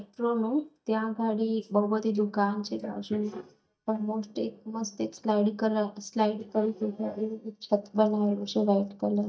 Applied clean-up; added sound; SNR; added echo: neural mask model DeepFilterNet 3.